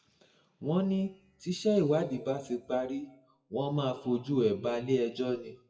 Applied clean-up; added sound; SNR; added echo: classical method WPE with log-MMSE.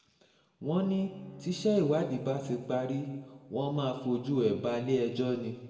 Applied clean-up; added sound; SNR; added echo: none; Bowed string instrument; 19 dB; reverberation time 1.3 s.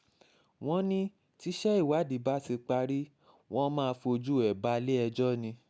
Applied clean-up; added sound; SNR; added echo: none; none; none; none.